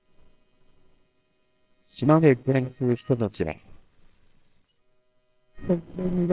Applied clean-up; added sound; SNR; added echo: neural separator model SepFormer WHAMR!.